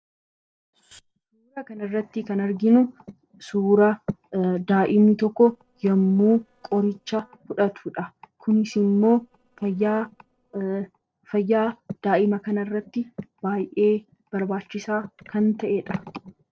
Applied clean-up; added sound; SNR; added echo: neural separator model SepFormer DNS4.